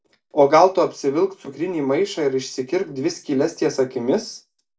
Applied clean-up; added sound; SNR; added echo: none; none; none; reverberation time 0.2 s.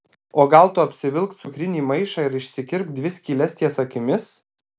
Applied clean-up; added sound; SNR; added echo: none; none; none; none.